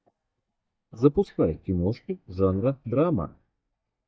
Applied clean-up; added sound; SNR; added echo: neural mask model DeepFilterNet 3.